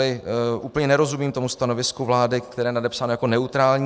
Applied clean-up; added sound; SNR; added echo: none; none; none; none.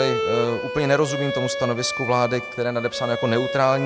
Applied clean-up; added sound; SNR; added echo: none; Bowed string instrument; 5 dB; none.